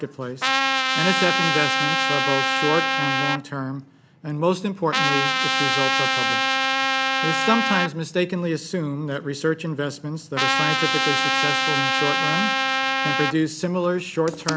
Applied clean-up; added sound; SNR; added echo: none; Trumpet; -4 dB; none.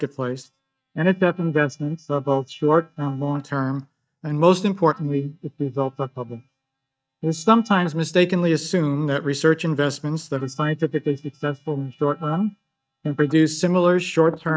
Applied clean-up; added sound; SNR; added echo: neural mask model DeepFilterNet 3.